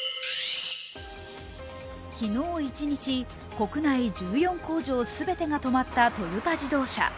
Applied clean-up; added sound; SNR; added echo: none; none; none; none.